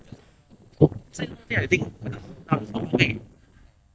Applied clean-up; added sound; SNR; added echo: neural mask model DeepFilterNet 3.